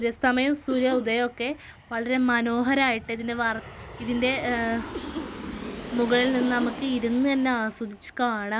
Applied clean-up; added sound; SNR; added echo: none; Cough + Aircraft; 13 dB; none.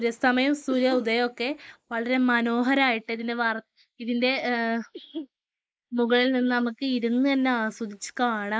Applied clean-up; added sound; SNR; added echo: neural mask model Resemble Enhance denoiser.